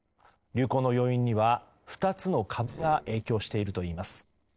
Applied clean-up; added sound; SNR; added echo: neural separator model SepFormer DNS4.